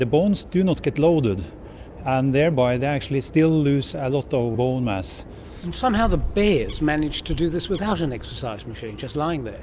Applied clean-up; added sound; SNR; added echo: none; Bird; 7 dB; none.